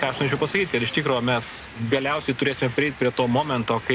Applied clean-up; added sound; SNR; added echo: none; Train; 15 dB; none.